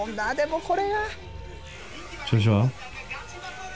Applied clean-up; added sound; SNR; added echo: none; Alarm; 18 dB; none.